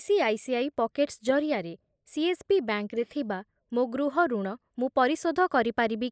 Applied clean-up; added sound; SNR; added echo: neural mask model Resemble Enhance denoiser.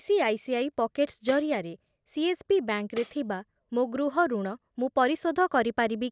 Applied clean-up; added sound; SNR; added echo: none; Tambourine; 10 dB; none.